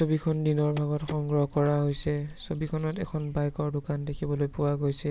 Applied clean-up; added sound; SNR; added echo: neural mask model Resemble Enhance denoiser.